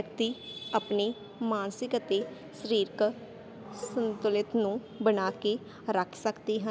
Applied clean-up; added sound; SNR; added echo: none; Cowbell; 19 dB; none.